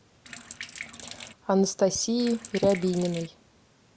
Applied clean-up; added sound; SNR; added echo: none; Sink (filling or washing); 14 dB; none.